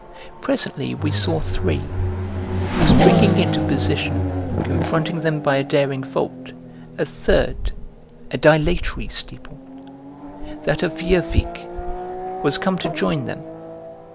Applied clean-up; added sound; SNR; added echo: none; Bowed string instrument + Race car, auto racing / Accelerating, revving, vroom; 0 dB; none.